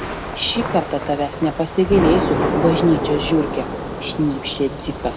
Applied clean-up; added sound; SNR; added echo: none; Thunder / Rain; 3 dB; none.